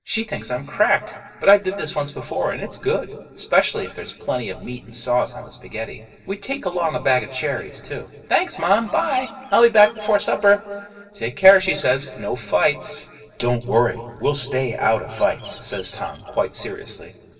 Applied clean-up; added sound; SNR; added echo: neural separator model SepFormer DNS4.